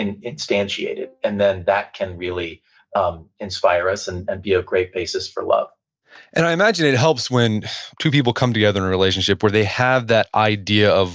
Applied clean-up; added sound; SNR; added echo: neural mask model DeepFilterNet 3.